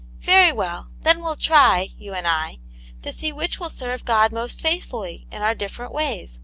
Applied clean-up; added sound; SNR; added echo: none; none; none; none.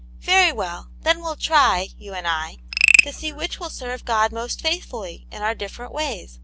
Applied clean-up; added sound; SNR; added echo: none; Frog; -2 dB; none.